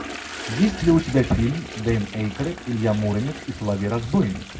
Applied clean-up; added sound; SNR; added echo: none; Toilet flush; 13 dB; reverberation time 0.4 s.